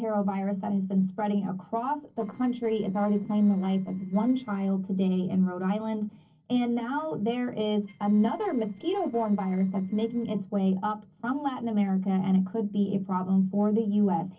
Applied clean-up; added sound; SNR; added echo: neural separator model SepFormer DNS4.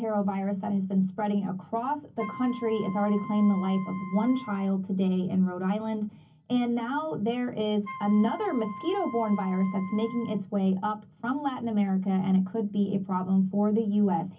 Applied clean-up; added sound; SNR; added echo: none; Wind instrument, woodwind instrument; 15 dB; reverberation time 0.3 s.